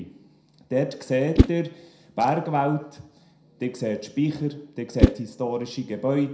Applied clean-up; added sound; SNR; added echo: none; Whoosh, swoosh, swish; 0 dB; reverberation time 0.4 s.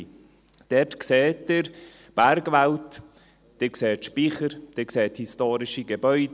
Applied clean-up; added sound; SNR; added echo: none; none; none; none.